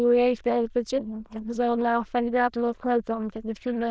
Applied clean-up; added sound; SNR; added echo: neural diffusion model UNIVERSE++.